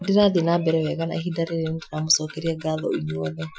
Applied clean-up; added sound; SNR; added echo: classical method Wiener filter.